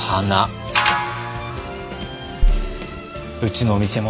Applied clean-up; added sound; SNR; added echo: none; Bass drum; -3 dB; none.